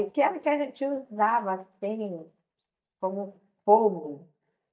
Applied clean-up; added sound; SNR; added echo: neural mask model DeepFilterNet 3.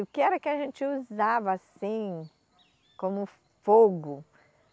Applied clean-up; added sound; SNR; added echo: none; none; none; none.